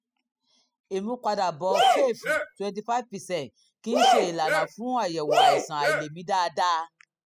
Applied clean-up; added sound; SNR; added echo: classical method spectral subtraction.